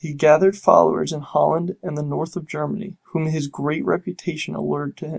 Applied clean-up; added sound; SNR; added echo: none; none; none; none.